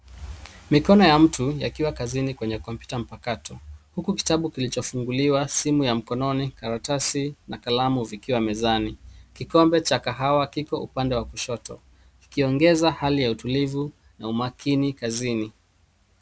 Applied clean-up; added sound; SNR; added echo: none; none; none; none.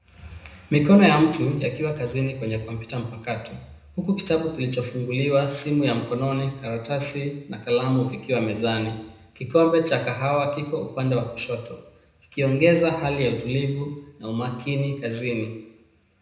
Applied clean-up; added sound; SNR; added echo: none; none; none; reverberation time 0.8 s.